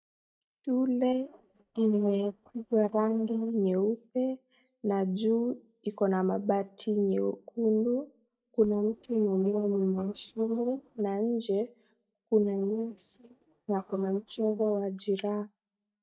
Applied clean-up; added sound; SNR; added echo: neural mask model DeepFilterNet 3.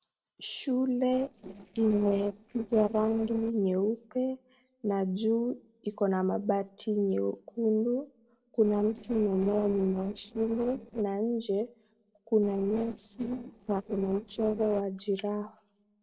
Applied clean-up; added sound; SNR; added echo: neural separator model SepFormer DNS4.